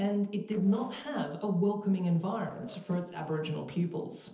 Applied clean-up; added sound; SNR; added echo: neural separator model SepFormer DNS4.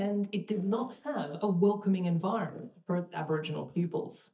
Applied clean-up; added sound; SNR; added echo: neural mask model DeepFilterNet 3.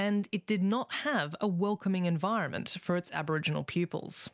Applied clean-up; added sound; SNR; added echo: none; none; none; none.